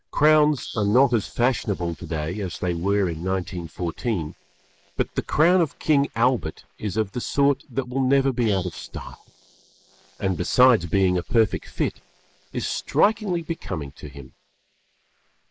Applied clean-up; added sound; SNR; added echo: neural mask model Resemble Enhance denoiser.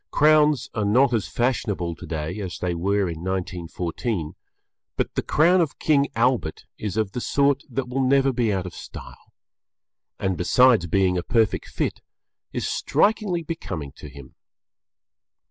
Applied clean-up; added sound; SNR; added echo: none; none; none; none.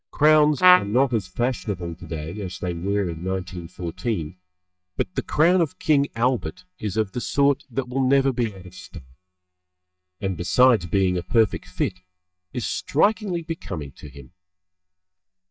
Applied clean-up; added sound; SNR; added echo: neural mask model DeepFilterNet 3.